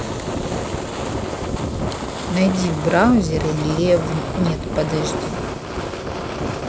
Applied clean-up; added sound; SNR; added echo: none; Fire; 2 dB; none.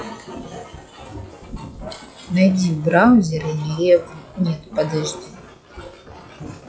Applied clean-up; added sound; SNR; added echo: classical method log-MMSE.